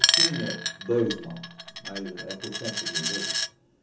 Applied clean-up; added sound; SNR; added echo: none; Coin (dropping); -4 dB; reverberation time 0.7 s.